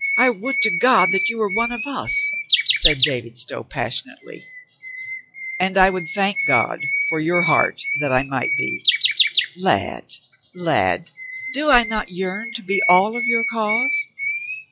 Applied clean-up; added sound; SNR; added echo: classical method log-MMSE.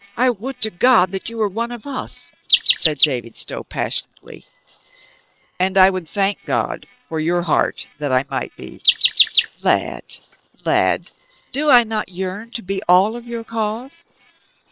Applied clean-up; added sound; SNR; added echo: neural separator model SepFormer WHAM!.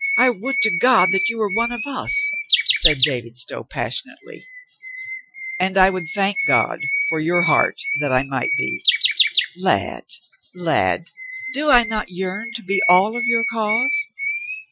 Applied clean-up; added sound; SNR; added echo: classical method Wiener filter.